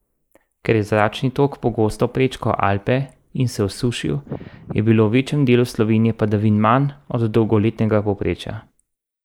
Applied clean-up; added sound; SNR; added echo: neural mask model Resemble Enhance denoiser.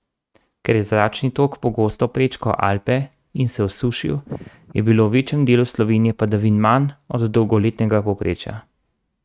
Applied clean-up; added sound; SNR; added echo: neural mask model RNNoise.